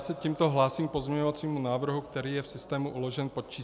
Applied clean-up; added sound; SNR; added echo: none; none; none; none.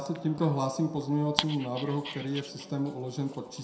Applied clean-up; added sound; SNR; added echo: none; Dog; 10 dB; reverberation time 0.6 s.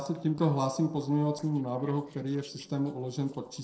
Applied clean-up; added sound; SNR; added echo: neural separator model SepFormer DNS4.